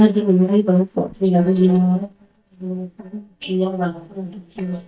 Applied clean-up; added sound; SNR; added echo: neural mask model DeepFilterNet 3.